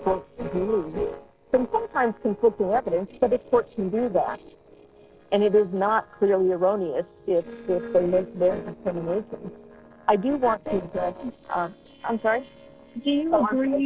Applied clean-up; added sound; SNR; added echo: neural separator model SepFormer DNS4.